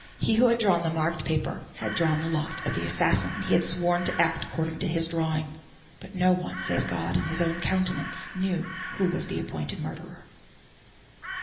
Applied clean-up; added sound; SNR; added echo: none; Crow; 13 dB; reverberation time 0.8 s.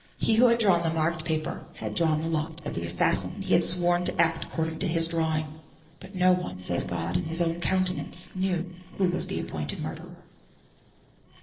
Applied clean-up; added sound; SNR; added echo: neural separator model SepFormer DNS4.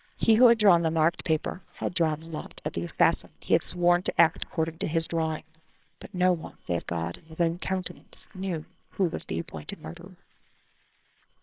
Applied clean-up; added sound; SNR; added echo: neural separator model SepFormer WHAMR!.